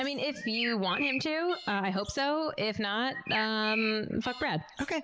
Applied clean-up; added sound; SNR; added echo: none; Bird; 8 dB; none.